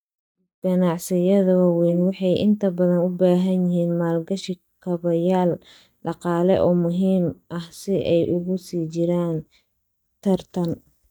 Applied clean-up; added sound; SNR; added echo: neural mask model DeepFilterNet 3.